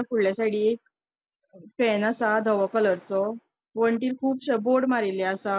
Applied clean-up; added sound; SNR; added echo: none; none; none; none.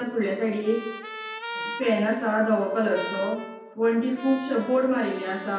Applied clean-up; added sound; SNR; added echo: none; Trumpet; 13 dB; reverberation time 0.9 s.